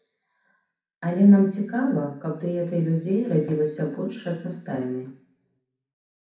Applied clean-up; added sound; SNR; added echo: none; none; none; reverberation time 0.6 s.